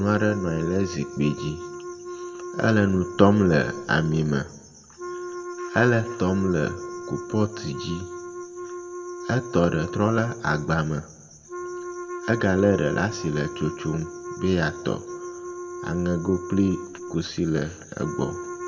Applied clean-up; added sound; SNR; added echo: none; Wind instrument, woodwind instrument; 10 dB; reverberation time 0.7 s.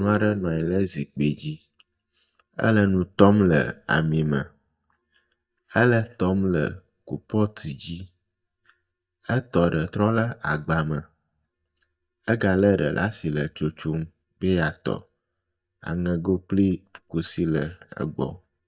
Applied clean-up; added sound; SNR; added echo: neural mask model DeepFilterNet 3.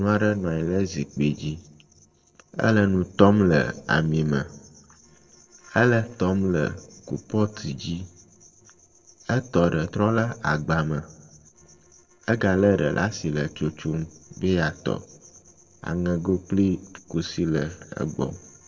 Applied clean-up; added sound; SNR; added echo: neural separator model SepFormer DNS4.